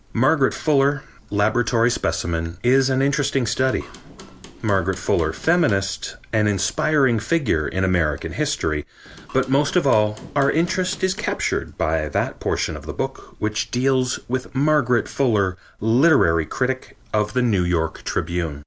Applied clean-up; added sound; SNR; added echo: none; Hammer / Wood; 19 dB; none.